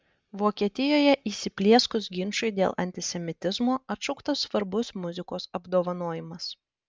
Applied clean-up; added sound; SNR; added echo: none; none; none; none.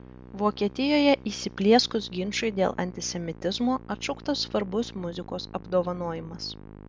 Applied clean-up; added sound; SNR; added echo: none; Musical instrument; 18 dB; none.